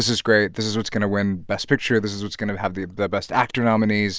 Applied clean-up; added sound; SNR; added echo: none; none; none; none.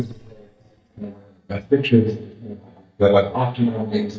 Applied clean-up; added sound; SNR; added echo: neural mask model DeepFilterNet 3.